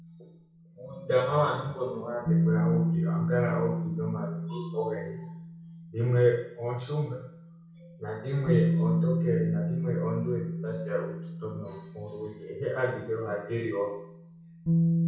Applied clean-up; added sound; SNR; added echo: none; Bass guitar; -1 dB; reverberation time 0.6 s.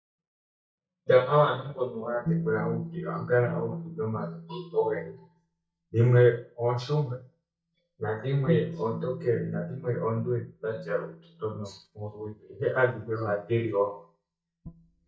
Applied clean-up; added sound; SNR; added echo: neural mask model DeepFilterNet 3.